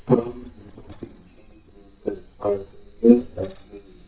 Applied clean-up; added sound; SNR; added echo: neural mask model DeepFilterNet 3.